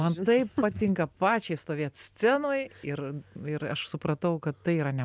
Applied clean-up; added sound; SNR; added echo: none; none; none; none.